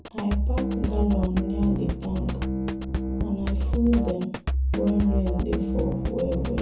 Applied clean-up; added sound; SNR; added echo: none; Drum kit; -1 dB; reverberation time 0.6 s.